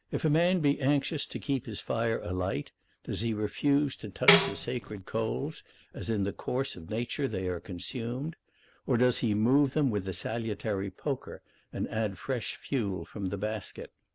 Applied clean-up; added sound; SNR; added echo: none; Tambourine; -2 dB; none.